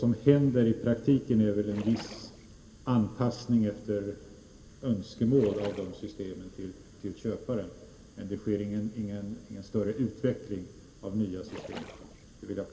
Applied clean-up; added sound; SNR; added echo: none; Splash, splatter; 16 dB; reverberation time 1.6 s.